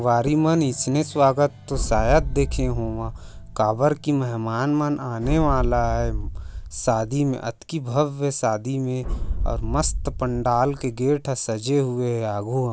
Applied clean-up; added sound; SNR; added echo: none; Boom; 5 dB; none.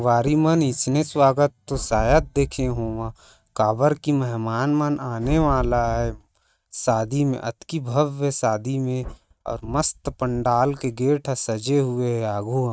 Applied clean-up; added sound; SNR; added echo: neural mask model RNNoise.